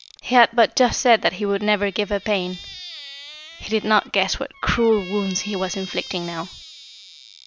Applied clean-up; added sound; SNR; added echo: none; Squeak; 18 dB; none.